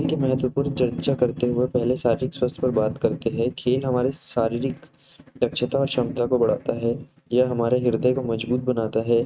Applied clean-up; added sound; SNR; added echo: neural mask model RNNoise.